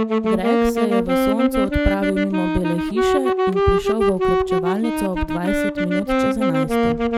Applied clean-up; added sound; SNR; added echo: none; Wind instrument, woodwind instrument; -5 dB; none.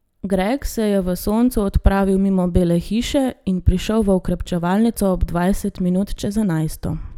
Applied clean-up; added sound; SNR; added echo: none; none; none; none.